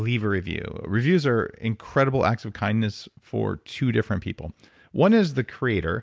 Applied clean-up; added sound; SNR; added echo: none; none; none; none.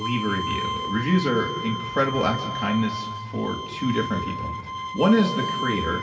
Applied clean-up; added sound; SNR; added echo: none; Bowed string instrument; 6 dB; reverberation time 2.3 s.